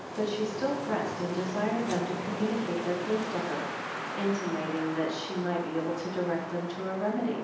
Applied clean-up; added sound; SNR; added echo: none; Wind; 5 dB; reverberation time 0.9 s.